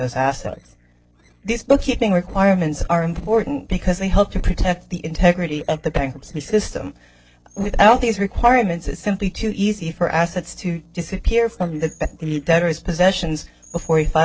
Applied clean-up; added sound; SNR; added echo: neural separator model SepFormer DNS4.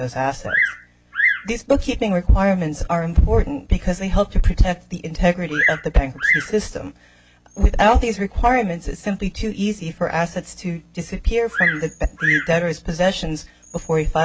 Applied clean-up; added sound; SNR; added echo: none; Bird vocalization, bird call, bird song; 8 dB; none.